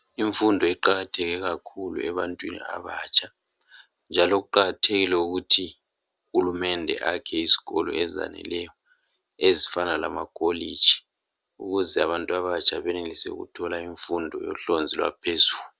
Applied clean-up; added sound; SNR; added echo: none; none; none; none.